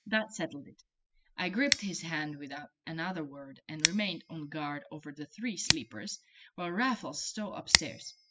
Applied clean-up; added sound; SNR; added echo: classical method spectral subtraction.